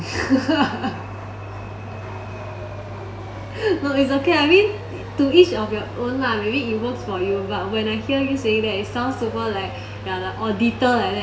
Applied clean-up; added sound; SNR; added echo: none; Chatter / Subway, metro, underground; 16 dB; reverberation time 1.9 s.